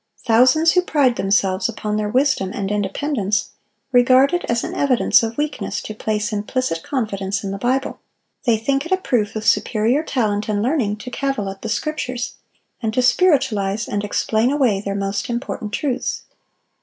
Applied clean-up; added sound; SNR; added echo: none; none; none; none.